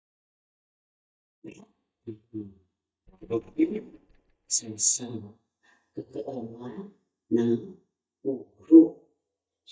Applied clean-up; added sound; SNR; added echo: neural mask model DeepFilterNet 3.